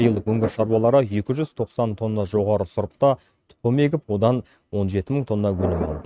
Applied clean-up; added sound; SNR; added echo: neural mask model RNNoise.